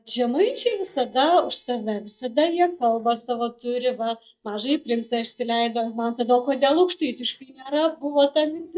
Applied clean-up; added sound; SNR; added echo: neural mask model DeepFilterNet 3.